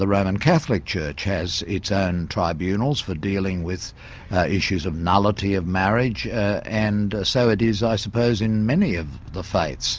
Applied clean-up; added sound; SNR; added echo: none; none; none; none.